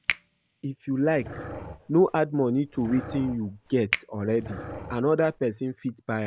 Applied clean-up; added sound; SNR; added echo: none; Finger snapping + Dog; 10 dB; none.